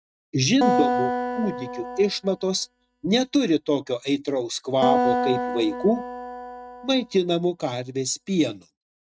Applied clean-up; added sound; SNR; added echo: neural mask model RNNoise.